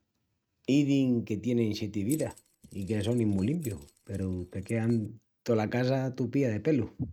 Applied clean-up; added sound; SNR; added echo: neural mask model RNNoise.